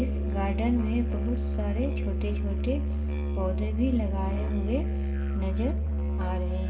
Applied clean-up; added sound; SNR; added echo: none; Musical instrument; -5 dB; reverberation time 1.6 s.